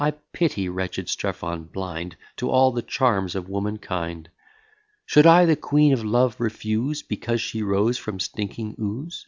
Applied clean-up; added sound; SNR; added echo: none; none; none; none.